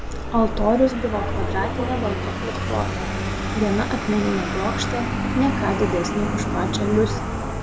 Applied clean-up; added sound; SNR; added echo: none; Vehicle; 1 dB; none.